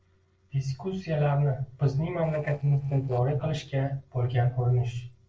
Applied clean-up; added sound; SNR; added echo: neural separator model SepFormer DNS4.